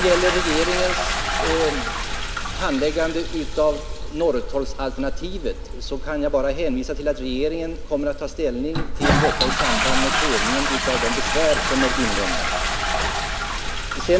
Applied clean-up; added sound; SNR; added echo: none; Toilet flush; -1 dB; none.